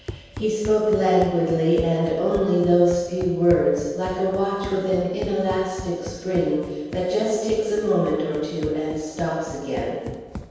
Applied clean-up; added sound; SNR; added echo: none; Run; 15 dB; reverberation time 1.2 s.